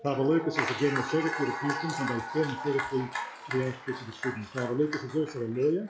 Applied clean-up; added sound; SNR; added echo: classical method log-MMSE.